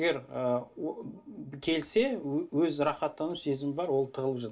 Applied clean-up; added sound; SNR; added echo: none; none; none; reverberation time 0.2 s.